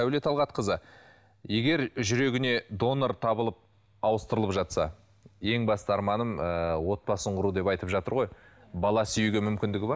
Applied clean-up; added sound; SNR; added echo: none; none; none; none.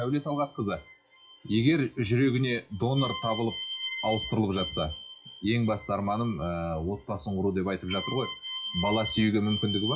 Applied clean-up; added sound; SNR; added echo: classical method WPE with log-MMSE.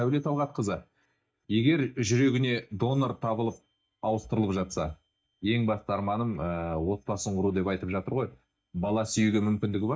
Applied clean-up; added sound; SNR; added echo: neural mask model DeepFilterNet 3.